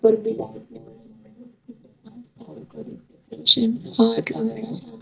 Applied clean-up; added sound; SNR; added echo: neural mask model DeepFilterNet 3.